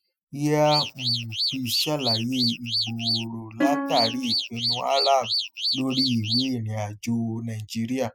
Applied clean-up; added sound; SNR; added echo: classical method spectral subtraction.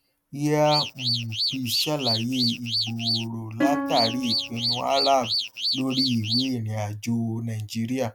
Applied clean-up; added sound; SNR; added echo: none; Alarm / Car + Plucked string instrument; 1 dB; none.